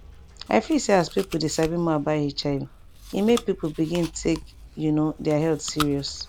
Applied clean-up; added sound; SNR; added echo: none; Chewing, mastication; 15 dB; none.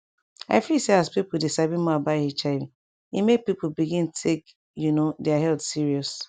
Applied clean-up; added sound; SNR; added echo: none; none; none; none.